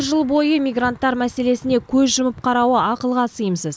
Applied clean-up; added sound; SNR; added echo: none; none; none; none.